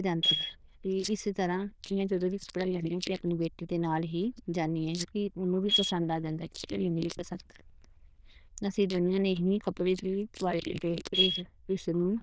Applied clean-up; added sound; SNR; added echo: neural diffusion model UNIVERSE++.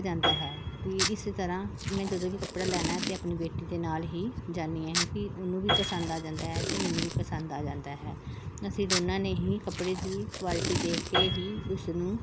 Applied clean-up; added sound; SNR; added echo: none; Packing tape, duct tape + Piano; 3 dB; none.